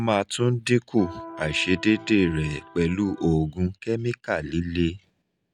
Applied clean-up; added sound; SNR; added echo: none; Electric guitar; 17 dB; none.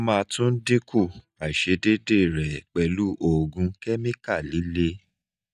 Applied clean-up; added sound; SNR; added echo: neural mask model DeepFilterNet 3.